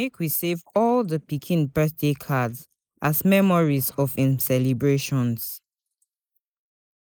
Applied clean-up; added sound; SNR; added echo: neural mask model Resemble Enhance denoiser.